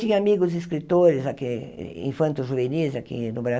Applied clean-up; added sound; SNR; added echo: none; none; none; none.